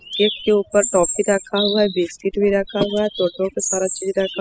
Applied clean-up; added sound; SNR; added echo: classical method spectral subtraction.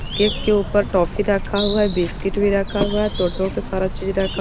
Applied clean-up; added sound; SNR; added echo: none; Bird; 5 dB; none.